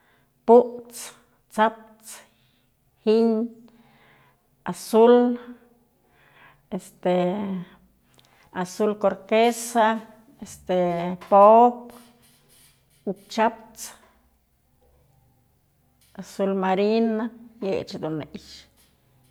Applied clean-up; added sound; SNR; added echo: none; none; none; none.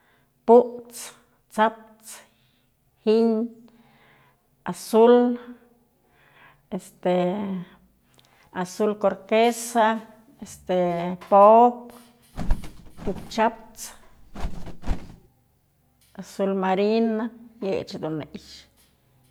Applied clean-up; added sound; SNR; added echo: none; Bird; 4 dB; none.